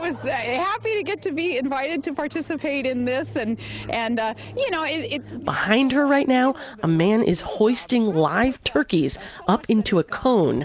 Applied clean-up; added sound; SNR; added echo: none; none; none; none.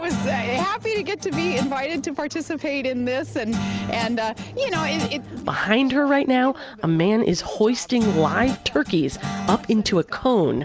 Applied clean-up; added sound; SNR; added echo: none; Guitar; 8 dB; none.